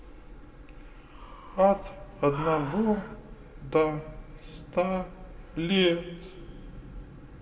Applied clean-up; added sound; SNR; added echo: none; Breathing; 14 dB; reverberation time 2.6 s.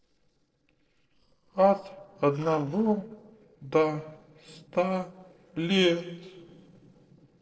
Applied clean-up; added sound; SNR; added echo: neural separator model SepFormer DNS4.